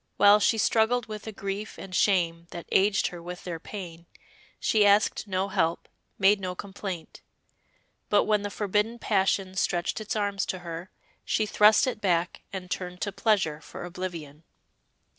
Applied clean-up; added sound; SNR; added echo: none; none; none; none.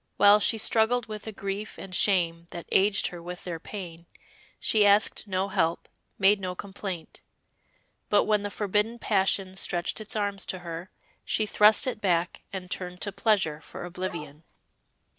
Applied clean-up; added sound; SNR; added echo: none; Bark; 13 dB; none.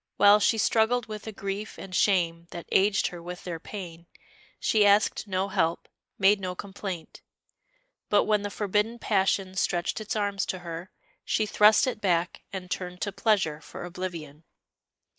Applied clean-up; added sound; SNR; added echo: neural mask model Resemble Enhance denoiser.